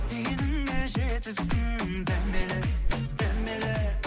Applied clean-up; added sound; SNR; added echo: none; Walk, footsteps; 6 dB; none.